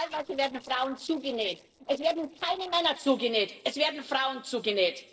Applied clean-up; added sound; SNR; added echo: neural separator model SepFormer DNS4.